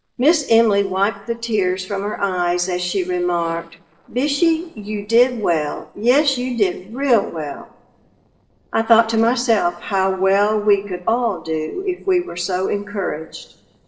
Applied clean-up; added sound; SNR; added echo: neural separator model SepFormer DNS4.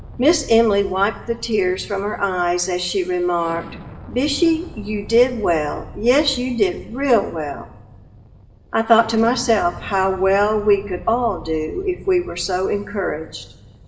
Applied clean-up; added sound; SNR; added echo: none; Explosion; 17 dB; reverberation time 0.8 s.